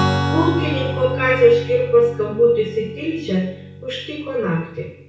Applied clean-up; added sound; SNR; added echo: none; Strum; 6 dB; reverberation time 0.6 s.